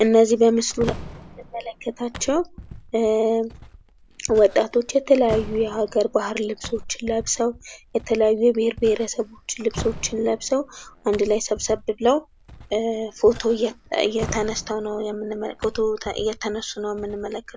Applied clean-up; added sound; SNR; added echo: none; Slam + Walk, footsteps; 16 dB; none.